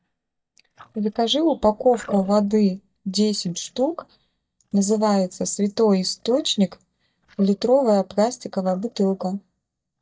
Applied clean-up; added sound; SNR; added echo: neural mask model DeepFilterNet 3.